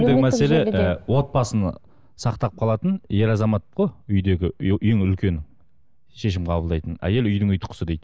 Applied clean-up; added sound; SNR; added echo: none; none; none; none.